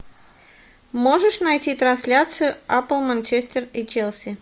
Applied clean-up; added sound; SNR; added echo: none; none; none; none.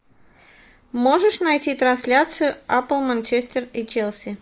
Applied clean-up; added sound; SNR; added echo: neural mask model Resemble Enhance denoiser.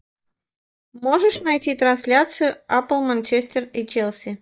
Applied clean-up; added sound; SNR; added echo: neural mask model DeepFilterNet 3.